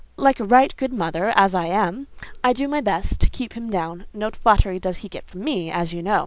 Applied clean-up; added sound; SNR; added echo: none; none; none; none.